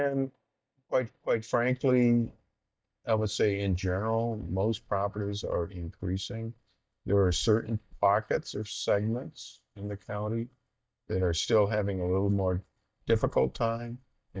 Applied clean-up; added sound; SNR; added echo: neural mask model DeepFilterNet 3.